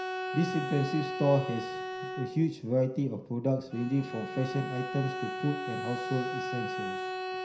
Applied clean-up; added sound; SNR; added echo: none; Bowed string instrument; 5 dB; reverberation time 0.5 s.